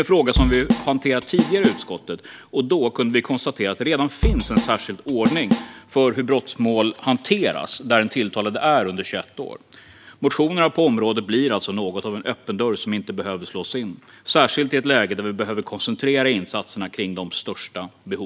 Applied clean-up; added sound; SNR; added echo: none; Drum / Drum kit; 2 dB; none.